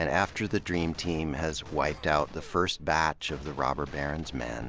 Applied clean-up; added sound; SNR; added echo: none; none; none; none.